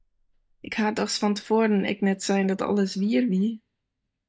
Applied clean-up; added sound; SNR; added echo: neural mask model DeepFilterNet 3.